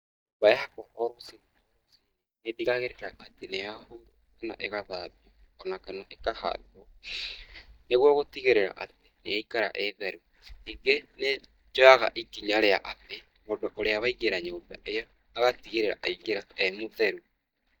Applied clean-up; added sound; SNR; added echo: neural mask model DeepFilterNet 3.